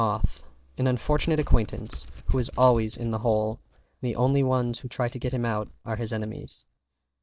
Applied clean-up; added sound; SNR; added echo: neural mask model DeepFilterNet 3.